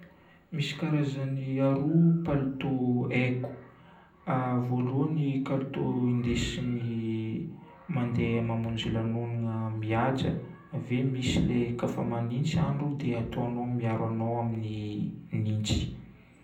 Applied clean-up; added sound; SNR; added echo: none; none; none; reverberation time 0.6 s.